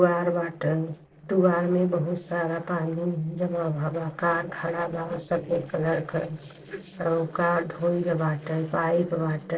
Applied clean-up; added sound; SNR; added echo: neural separator model SepFormer DNS4.